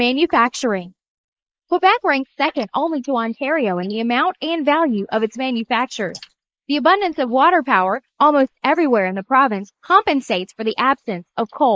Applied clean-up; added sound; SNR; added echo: neural mask model Resemble Enhance denoiser.